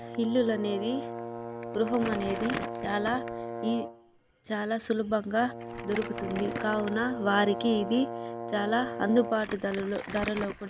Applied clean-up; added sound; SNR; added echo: none; Crumpling, crinkling + Brass instrument; 7 dB; none.